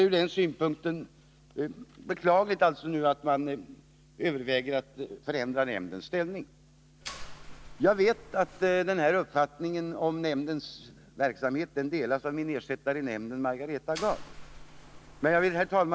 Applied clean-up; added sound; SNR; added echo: none; Mechanisms; 14 dB; none.